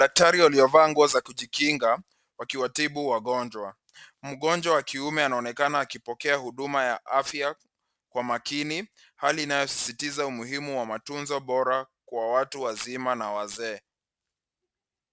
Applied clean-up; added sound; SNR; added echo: none; none; none; none.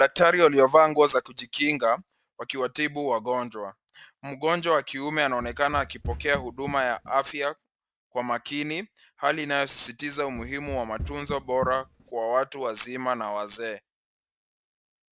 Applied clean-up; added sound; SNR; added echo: neural mask model DeepFilterNet 3.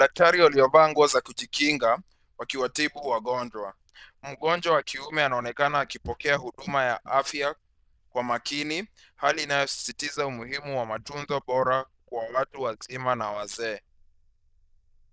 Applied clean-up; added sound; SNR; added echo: neural diffusion model UNIVERSE++.